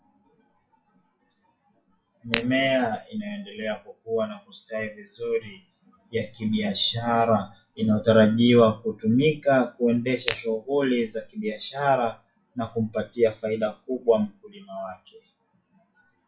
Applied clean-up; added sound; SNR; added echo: classical method WPE with log-MMSE.